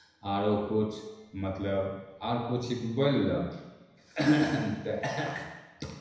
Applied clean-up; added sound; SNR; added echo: none; none; none; reverberation time 1.0 s.